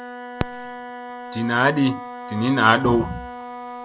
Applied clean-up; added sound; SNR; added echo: none; Wind instrument, woodwind instrument; 12 dB; none.